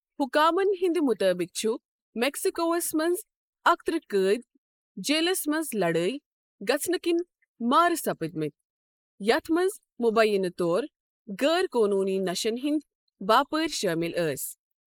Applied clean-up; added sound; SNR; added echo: neural mask model Resemble Enhance denoiser.